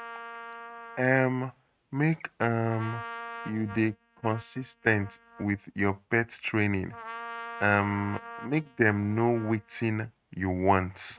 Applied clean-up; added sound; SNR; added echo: neural mask model RNNoise.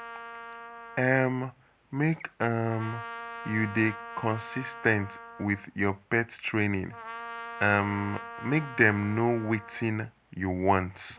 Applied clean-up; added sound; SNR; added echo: none; Trumpet; 14 dB; none.